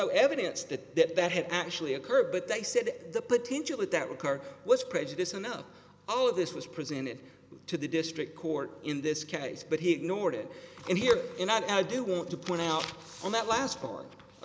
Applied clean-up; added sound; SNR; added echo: none; none; none; none.